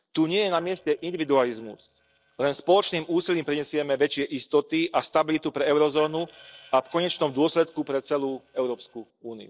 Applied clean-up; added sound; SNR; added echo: neural separator model SepFormer DNS4.